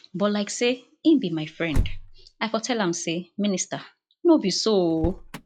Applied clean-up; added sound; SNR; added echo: classical method log-MMSE.